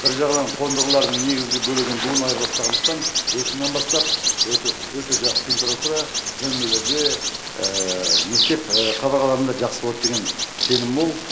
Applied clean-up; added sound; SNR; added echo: none; Bird vocalization, bird call, bird song; -1 dB; none.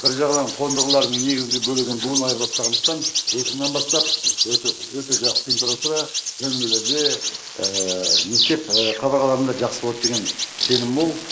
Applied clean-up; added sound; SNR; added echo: neural mask model Resemble Enhance denoiser.